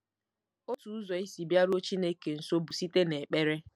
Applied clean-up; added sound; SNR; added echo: none; none; none; none.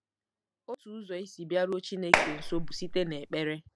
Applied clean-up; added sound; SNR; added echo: none; Clapping; -5 dB; none.